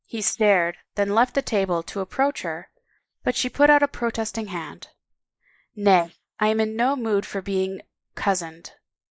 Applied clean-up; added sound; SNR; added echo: neural mask model Resemble Enhance denoiser.